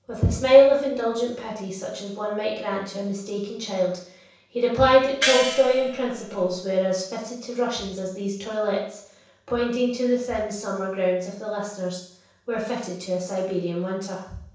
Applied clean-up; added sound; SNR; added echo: none; Gong; 4 dB; reverberation time 0.7 s.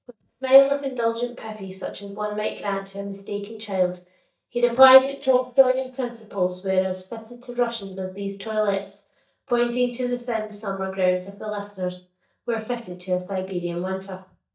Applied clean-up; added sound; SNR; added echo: neural mask model DeepFilterNet 3.